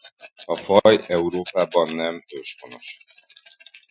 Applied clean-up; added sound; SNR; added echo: classical method Wiener filter.